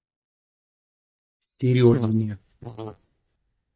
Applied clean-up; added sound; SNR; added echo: neural mask model DeepFilterNet 3.